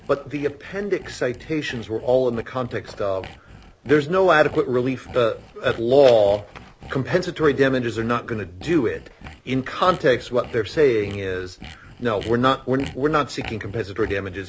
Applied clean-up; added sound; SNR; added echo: none; Sawing; 19 dB; none.